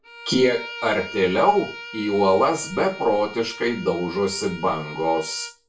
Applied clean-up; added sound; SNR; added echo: none; Bowed string instrument; 15 dB; reverberation time 0.3 s.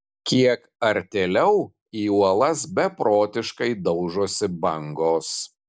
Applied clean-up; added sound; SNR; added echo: none; none; none; none.